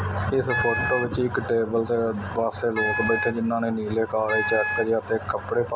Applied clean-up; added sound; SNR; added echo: none; Wind instrument, woodwind instrument; 5 dB; none.